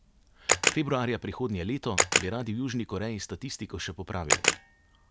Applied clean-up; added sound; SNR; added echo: none; Camera; -3 dB; none.